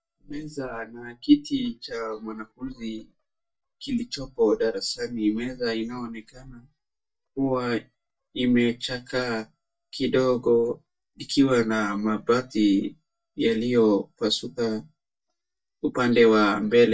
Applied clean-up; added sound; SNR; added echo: neural mask model DeepFilterNet 3.